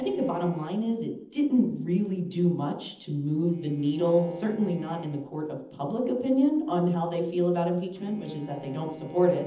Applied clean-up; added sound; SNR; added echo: neural separator model SepFormer DNS4.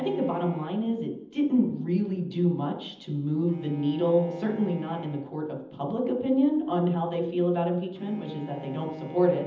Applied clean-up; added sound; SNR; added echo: none; Bowed string instrument; 19 dB; reverberation time 0.8 s.